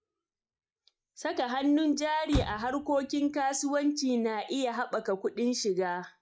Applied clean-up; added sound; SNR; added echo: classical method log-MMSE.